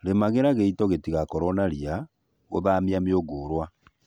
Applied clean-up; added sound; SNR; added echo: none; none; none; none.